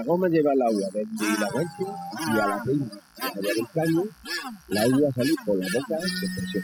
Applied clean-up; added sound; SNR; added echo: classical method spectral subtraction.